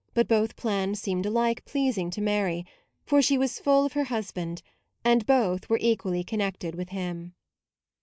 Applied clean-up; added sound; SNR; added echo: neural mask model Resemble Enhance denoiser.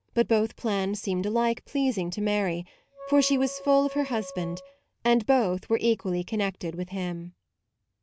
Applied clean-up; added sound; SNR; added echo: none; Wind instrument, woodwind instrument; 15 dB; none.